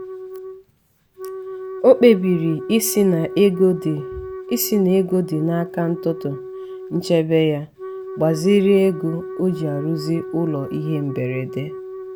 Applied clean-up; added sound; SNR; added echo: none; Wind instrument, woodwind instrument; 12 dB; none.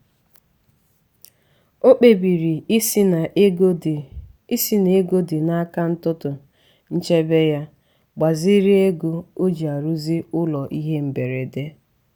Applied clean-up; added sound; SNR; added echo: none; none; none; none.